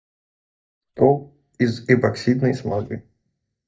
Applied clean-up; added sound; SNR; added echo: neural mask model DeepFilterNet 3.